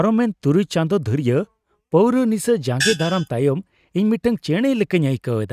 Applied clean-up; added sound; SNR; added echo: neural mask model RNNoise.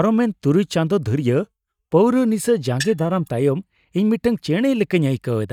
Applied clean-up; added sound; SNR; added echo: neural mask model DeepFilterNet 3.